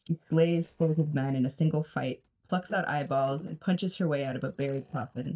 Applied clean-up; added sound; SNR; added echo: neural mask model DeepFilterNet 3.